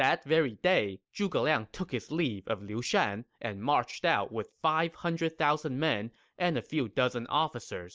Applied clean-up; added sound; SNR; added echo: none; none; none; none.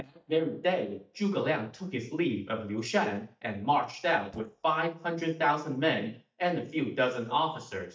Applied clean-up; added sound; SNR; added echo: neural mask model DeepFilterNet 3.